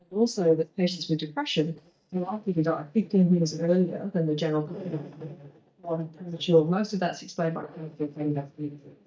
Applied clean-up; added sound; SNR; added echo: neural mask model DeepFilterNet 3.